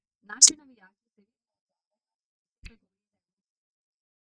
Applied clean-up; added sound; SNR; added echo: neural mask model DeepFilterNet 3.